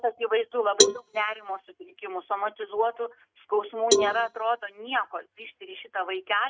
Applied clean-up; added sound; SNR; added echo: neural mask model RNNoise.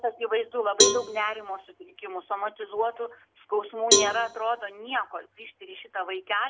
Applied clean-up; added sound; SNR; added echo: none; Cowbell; -1 dB; none.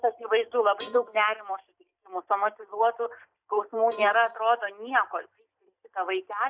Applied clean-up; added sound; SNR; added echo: neural mask model DeepFilterNet 3.